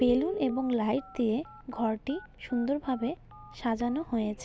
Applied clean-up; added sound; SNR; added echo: none; Telephone; 14 dB; none.